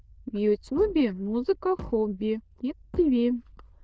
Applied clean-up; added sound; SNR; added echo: neural diffusion model UNIVERSE++.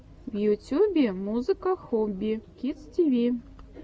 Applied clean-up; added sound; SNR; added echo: none; none; none; none.